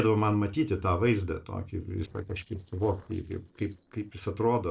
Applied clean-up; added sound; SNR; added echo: neural separator model SepFormer DNS4.